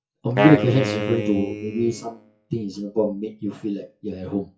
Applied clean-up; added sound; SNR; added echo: classical method WPE with log-MMSE.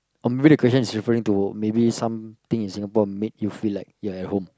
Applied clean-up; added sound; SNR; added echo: none; none; none; none.